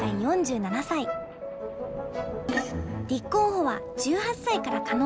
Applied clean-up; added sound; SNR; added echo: none; Thunder; 18 dB; none.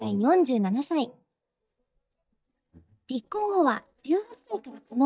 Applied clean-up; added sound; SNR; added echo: neural mask model DeepFilterNet 3.